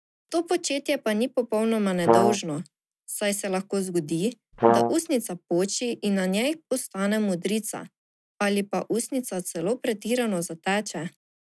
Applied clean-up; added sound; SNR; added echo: none; Brass instrument; -5 dB; none.